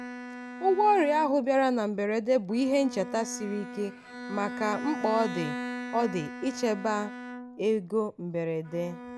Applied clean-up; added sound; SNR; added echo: none; Bowed string instrument; 11 dB; none.